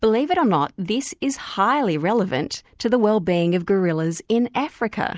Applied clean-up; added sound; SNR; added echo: none; none; none; none.